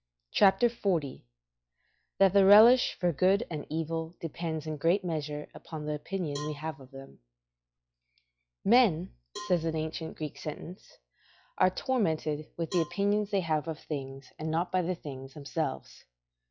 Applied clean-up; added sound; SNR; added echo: classical method log-MMSE.